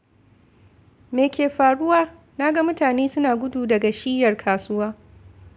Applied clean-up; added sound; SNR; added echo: none; none; none; none.